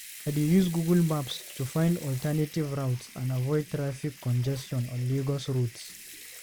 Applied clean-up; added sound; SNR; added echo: none; Sink (filling or washing) / Water tap, faucet / Liquid; 18 dB; none.